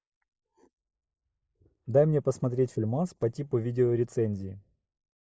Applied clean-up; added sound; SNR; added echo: neural mask model Resemble Enhance denoiser.